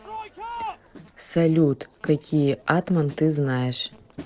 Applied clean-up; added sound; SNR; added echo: neural separator model SepFormer DNS4.